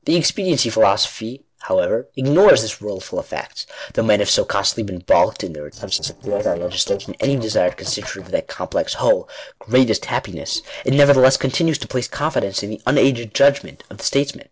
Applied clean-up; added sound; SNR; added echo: neural separator model SepFormer DNS4.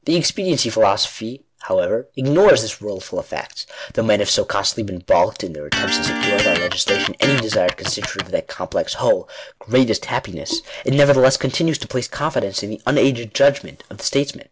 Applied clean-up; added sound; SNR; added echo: none; Electric guitar; 3 dB; none.